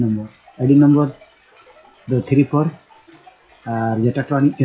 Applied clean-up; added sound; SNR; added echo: classical method WPE with log-MMSE.